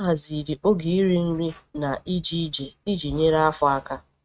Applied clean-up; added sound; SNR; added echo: neural mask model RNNoise.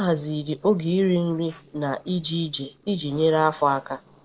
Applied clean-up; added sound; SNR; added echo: neural separator model SepFormer DNS4.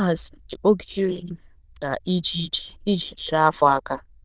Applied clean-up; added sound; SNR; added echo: neural diffusion model UNIVERSE++.